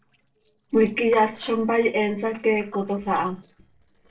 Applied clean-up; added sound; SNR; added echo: neural separator model SepFormer DNS4.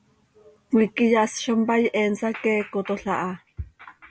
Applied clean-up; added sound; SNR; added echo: none; none; none; none.